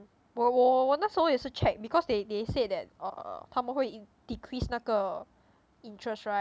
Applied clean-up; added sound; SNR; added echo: none; none; none; none.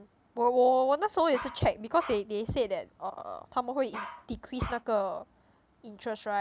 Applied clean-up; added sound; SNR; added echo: none; Bark; 13 dB; none.